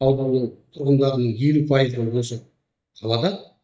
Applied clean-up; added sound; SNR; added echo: neural mask model DeepFilterNet 3.